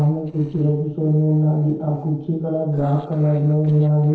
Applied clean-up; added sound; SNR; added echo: neural separator model SepFormer DNS4.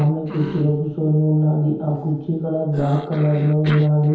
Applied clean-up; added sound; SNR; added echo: none; Cough; 16 dB; reverberation time 1.0 s.